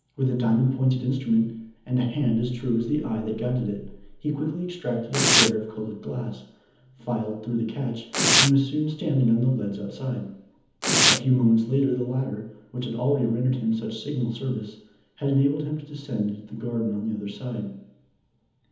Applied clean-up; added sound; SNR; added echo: none; Domestic sounds, home sounds; 2 dB; reverberation time 1.3 s.